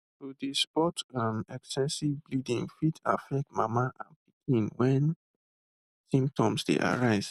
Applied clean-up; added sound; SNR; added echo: none; none; none; none.